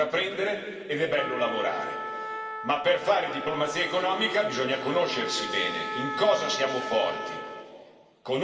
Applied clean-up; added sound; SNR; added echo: none; Trumpet; 8 dB; reverberation time 2.4 s.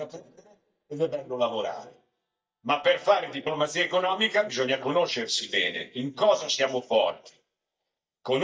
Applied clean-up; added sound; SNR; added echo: neural mask model DeepFilterNet 3.